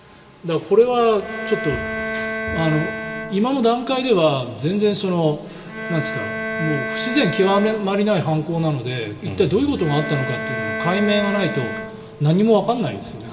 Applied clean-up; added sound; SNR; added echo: none; Bowed string instrument; 8 dB; reverberation time 2.0 s.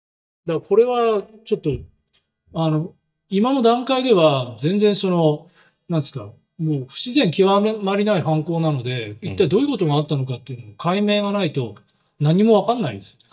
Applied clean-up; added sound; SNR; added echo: neural mask model DeepFilterNet 3.